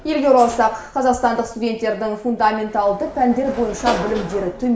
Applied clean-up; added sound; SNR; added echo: none; Sliding door / Slam; 14 dB; reverberation time 0.6 s.